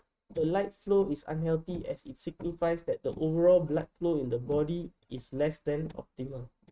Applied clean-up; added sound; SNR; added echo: neural mask model RNNoise.